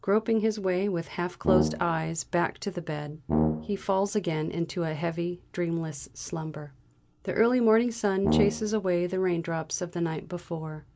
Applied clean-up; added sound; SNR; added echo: none; Brass instrument; 2 dB; none.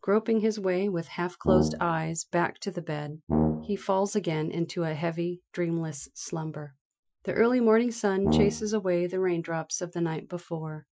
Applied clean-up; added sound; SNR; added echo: classical method Wiener filter.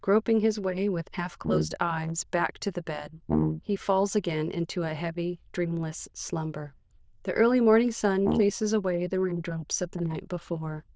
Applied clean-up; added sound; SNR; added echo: neural diffusion model UNIVERSE++.